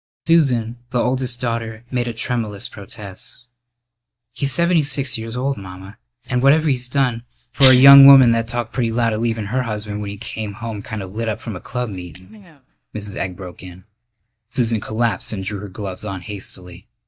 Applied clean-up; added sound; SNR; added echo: neural mask model DeepFilterNet 3.